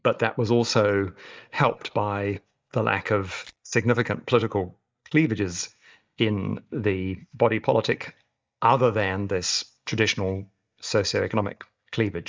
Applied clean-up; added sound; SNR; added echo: neural mask model DeepFilterNet 3.